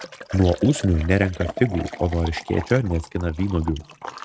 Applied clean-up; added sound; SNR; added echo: neural mask model RNNoise.